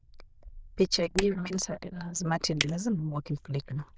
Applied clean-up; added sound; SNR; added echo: neural diffusion model UNIVERSE++.